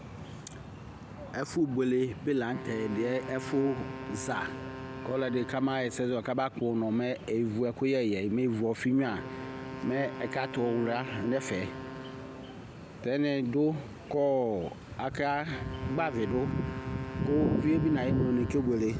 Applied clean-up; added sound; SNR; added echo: none; Wind instrument, woodwind instrument; 13 dB; none.